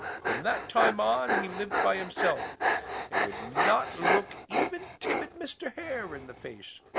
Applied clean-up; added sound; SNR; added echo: none; Dog; -2 dB; none.